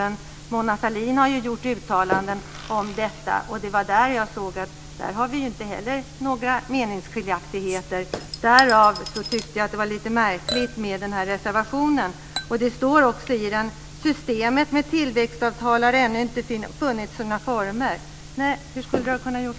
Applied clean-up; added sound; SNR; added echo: none; Chink, clink / Liquid; 15 dB; none.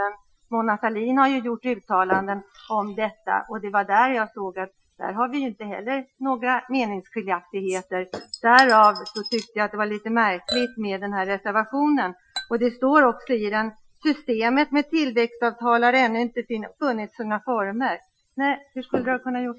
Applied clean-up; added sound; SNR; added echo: classical method Wiener filter.